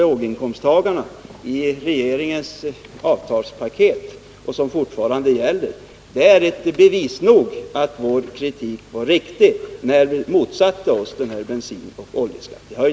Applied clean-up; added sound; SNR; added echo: none; none; none; none.